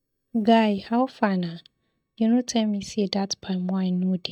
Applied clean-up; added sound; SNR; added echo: neural mask model DeepFilterNet 3.